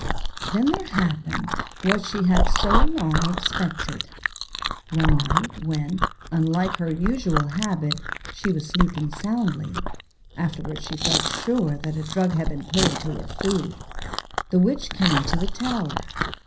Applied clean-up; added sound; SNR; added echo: none; Chewing, mastication; 1 dB; reverberation time 0.5 s.